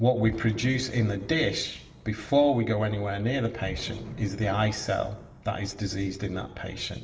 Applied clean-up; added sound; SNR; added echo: none; Fireworks; 17 dB; reverberation time 0.8 s.